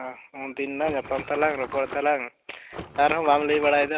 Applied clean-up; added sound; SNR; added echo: none; Water / Splash, splatter; 12 dB; none.